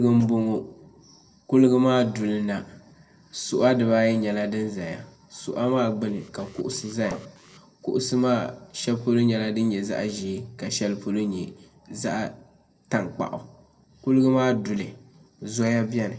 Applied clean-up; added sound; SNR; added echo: neural separator model SepFormer DNS4.